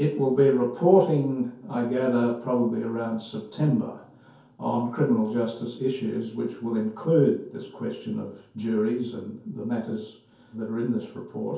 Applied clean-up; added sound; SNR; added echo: none; none; none; reverberation time 0.6 s.